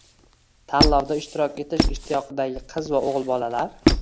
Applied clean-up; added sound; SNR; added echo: none; Squeak; 0 dB; none.